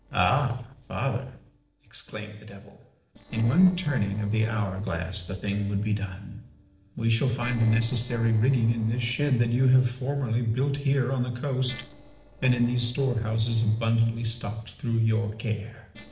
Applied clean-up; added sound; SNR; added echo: neural separator model SepFormer DNS4.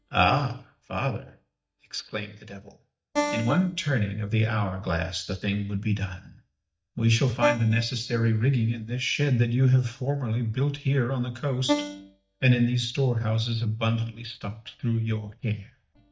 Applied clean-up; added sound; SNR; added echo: neural mask model DeepFilterNet 3.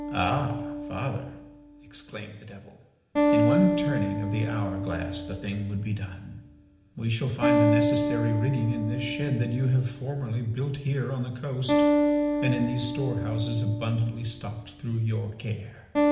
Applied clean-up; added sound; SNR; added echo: none; Acoustic guitar; 0 dB; reverberation time 0.8 s.